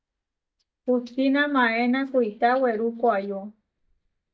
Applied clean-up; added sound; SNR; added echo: neural mask model DeepFilterNet 3.